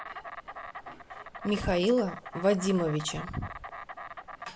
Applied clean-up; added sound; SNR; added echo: none; Insect; 12 dB; none.